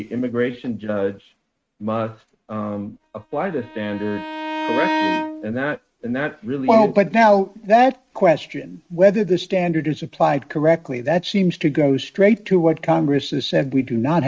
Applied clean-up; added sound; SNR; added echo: neural mask model RNNoise.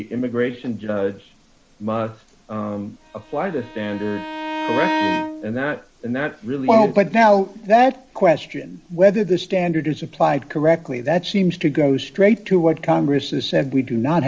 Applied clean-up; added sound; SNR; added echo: none; Bowed string instrument; 7 dB; none.